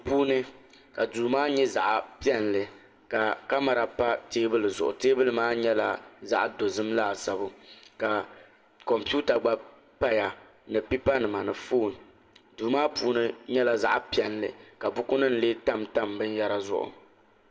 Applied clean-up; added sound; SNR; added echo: none; none; none; reverberation time 0.9 s.